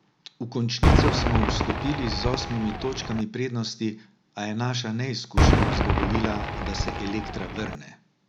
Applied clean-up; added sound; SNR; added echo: none; Cheering / Fireworks; -4 dB; none.